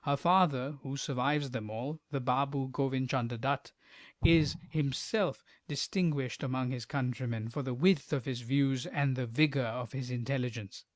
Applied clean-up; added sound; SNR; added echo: neural mask model RNNoise.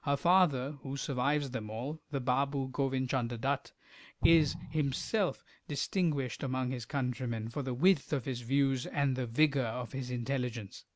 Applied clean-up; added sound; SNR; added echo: none; Explosion; 5 dB; none.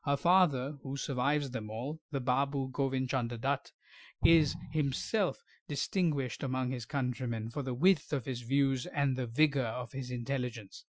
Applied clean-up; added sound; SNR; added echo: classical method Wiener filter.